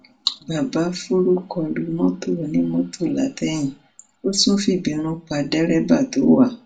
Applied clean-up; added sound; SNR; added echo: none; none; none; reverberation time 0.2 s.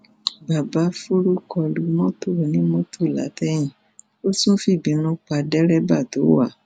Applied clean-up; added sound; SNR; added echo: none; none; none; none.